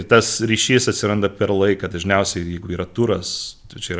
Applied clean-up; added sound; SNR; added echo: none; none; none; none.